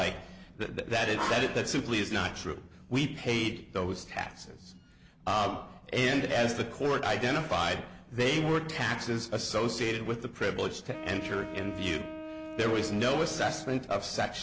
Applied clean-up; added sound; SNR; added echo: none; Wind instrument, woodwind instrument; 11 dB; none.